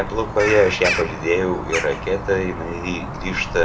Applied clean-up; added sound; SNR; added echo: none; Bird vocalization, bird call, bird song; 6 dB; reverberation time 0.3 s.